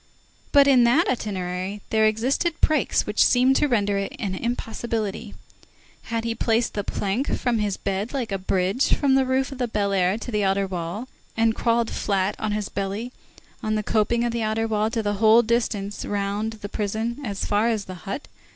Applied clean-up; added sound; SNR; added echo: none; none; none; none.